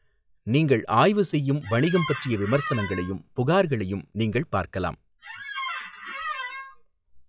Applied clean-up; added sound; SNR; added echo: classical method log-MMSE.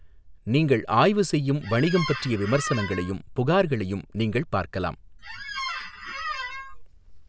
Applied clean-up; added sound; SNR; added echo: none; Squeak; 9 dB; none.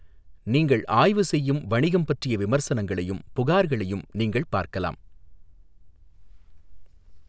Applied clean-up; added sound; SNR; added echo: none; none; none; none.